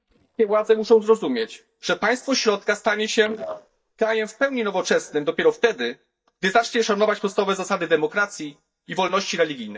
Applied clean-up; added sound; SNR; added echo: neural mask model DeepFilterNet 3.